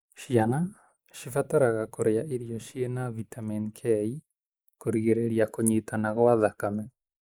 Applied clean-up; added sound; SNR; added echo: neural mask model Resemble Enhance denoiser.